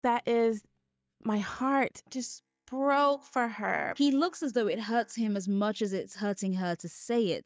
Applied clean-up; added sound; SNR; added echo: neural mask model DeepFilterNet 3.